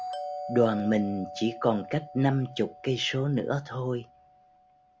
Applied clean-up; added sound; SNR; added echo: none; Doorbell; 13 dB; none.